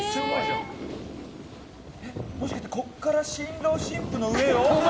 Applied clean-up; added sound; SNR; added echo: none; none; none; none.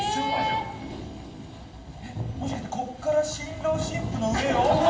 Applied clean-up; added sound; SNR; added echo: none; none; none; reverberation time 1.6 s.